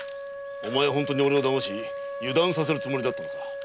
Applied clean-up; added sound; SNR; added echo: none; Wind instrument, woodwind instrument; 7 dB; none.